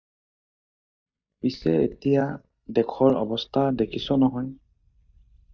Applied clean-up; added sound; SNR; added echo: neural mask model DeepFilterNet 3.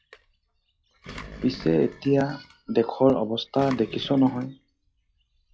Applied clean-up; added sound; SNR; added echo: classical method log-MMSE.